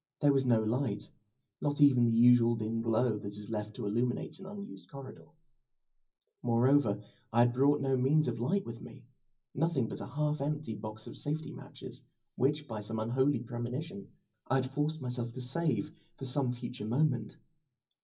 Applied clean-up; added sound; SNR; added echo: none; none; none; reverberation time 0.4 s.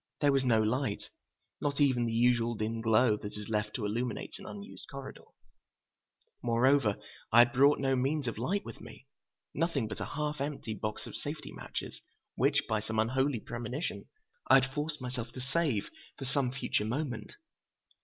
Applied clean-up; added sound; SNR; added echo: none; none; none; none.